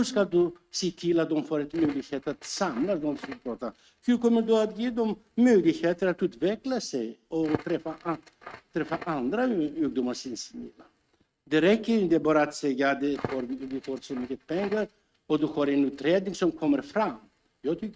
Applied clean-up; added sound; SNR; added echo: neural mask model RNNoise.